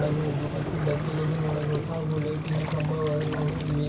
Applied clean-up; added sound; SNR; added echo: none; Waves, surf; 5 dB; reverberation time 2.4 s.